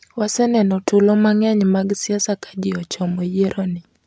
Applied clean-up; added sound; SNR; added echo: none; none; none; none.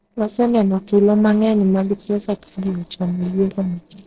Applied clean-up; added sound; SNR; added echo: neural separator model SepFormer DNS4.